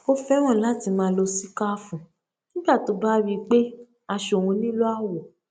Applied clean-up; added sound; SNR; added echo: none; none; none; none.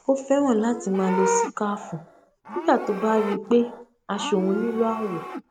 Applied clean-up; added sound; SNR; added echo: none; Livestock, farm animals, working animals; 8 dB; none.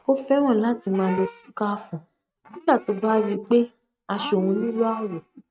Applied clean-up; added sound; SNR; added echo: neural mask model RNNoise.